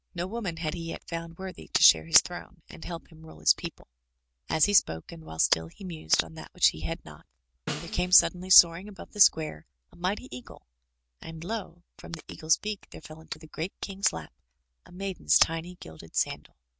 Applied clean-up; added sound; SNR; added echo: none; Snare drum; 11 dB; none.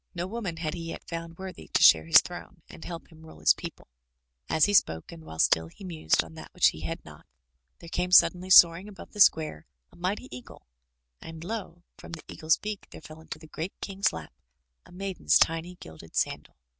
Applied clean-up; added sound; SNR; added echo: none; none; none; none.